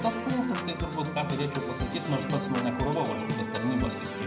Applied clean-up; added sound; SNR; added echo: none; Organ; 4 dB; reverberation time 1.5 s.